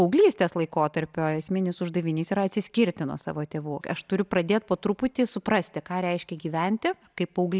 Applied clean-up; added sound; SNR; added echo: none; none; none; none.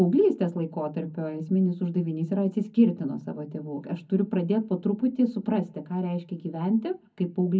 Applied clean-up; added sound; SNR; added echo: none; none; none; reverberation time 0.4 s.